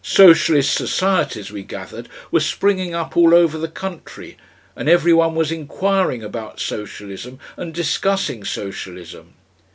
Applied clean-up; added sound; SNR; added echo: none; none; none; none.